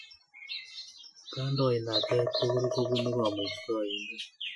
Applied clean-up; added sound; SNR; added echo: classical method Wiener filter.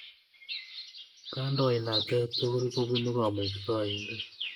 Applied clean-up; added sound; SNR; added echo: neural mask model Resemble Enhance denoiser.